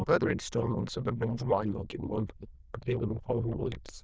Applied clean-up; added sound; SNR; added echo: neural diffusion model UNIVERSE++.